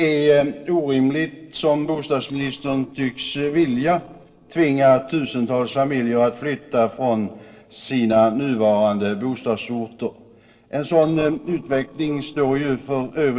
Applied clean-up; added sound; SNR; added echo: neural separator model SepFormer DNS4.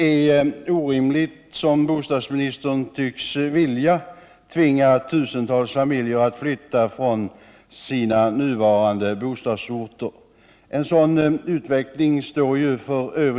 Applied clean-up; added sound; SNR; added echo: none; none; none; none.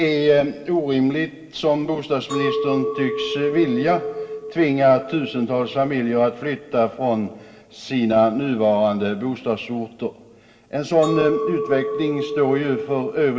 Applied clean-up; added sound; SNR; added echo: none; Chink, clink; 9 dB; reverberation time 1.5 s.